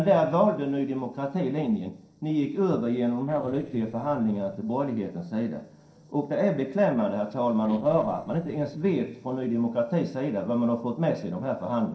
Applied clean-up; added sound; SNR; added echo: neural separator model SepFormer DNS4.